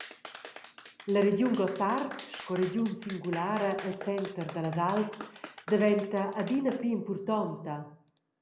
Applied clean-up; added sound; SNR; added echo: none; Clapping; 15 dB; none.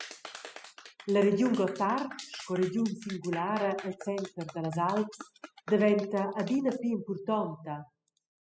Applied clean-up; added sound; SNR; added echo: classical method spectral subtraction.